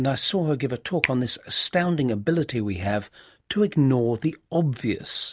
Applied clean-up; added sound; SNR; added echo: none; Finger snapping; 13 dB; none.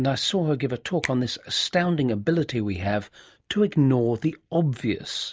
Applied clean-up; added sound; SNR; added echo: neural mask model Resemble Enhance denoiser.